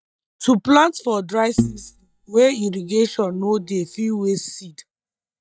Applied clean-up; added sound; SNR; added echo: neural mask model DeepFilterNet 3.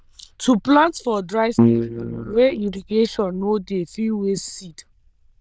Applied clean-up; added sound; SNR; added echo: neural diffusion model UNIVERSE++.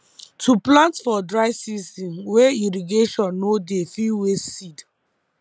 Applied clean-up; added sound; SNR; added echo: none; none; none; none.